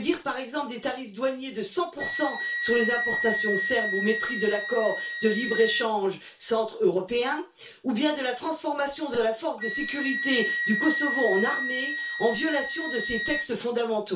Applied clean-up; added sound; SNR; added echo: none; Wind instrument, woodwind instrument; 4 dB; reverberation time 0.3 s.